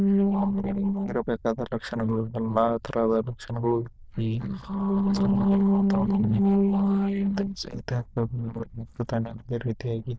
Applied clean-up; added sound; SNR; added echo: neural diffusion model UNIVERSE++.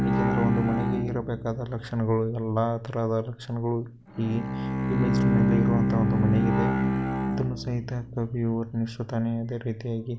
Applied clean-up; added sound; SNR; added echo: none; Bowed string instrument; 0 dB; none.